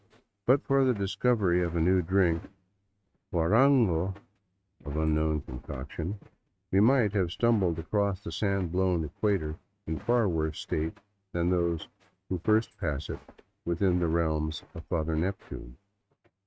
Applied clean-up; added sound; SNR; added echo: neural mask model RNNoise.